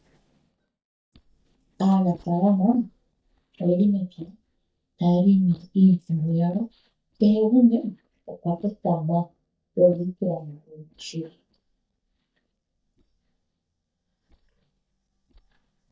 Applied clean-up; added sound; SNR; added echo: neural mask model DeepFilterNet 3.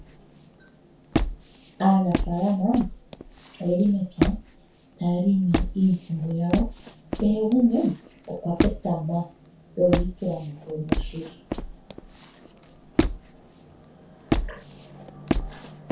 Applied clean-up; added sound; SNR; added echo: none; Squeak; 2 dB; reverberation time 0.3 s.